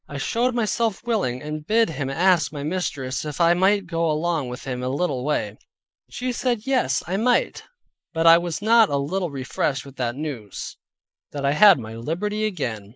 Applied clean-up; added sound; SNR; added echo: neural mask model Resemble Enhance denoiser.